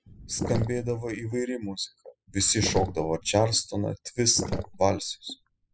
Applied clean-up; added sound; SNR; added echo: classical method spectral subtraction.